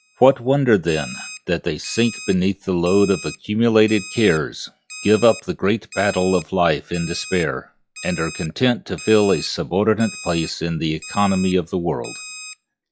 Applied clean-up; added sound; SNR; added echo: classical method log-MMSE.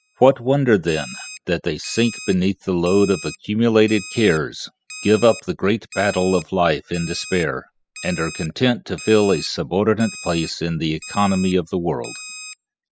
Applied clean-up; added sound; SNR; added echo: classical method spectral subtraction.